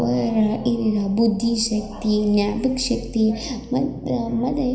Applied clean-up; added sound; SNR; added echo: none; Accelerating, revving, vroom; 18 dB; reverberation time 0.9 s.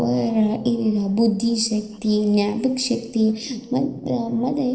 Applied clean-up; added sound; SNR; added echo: neural separator model SepFormer DNS4.